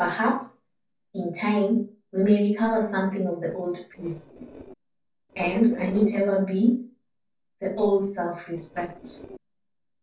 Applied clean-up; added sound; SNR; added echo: neural separator model SepFormer DNS4.